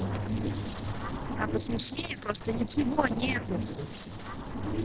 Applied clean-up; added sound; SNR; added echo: neural separator model SepFormer DNS4.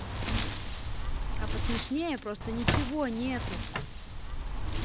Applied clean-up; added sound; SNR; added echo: none; Wind + Squeak; -5 dB; none.